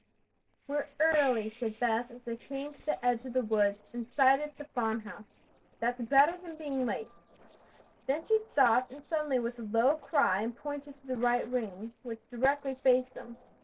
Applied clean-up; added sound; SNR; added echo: neural separator model SepFormer DNS4.